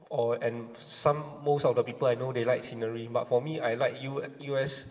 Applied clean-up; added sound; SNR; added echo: none; none; none; reverberation time 2.7 s.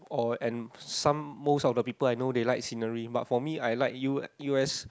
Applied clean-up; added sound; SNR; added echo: none; none; none; none.